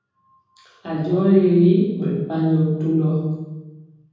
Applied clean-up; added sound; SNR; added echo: none; none; none; reverberation time 1.3 s.